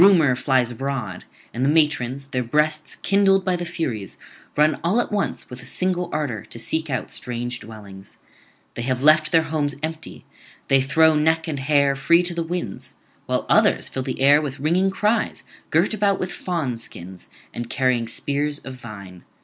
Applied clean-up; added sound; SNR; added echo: none; none; none; none.